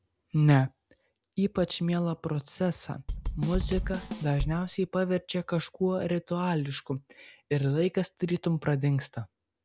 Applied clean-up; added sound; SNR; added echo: none; Drum / Drum kit; 4 dB; none.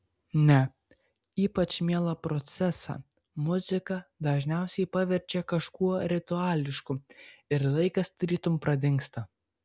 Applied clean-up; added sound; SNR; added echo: none; none; none; none.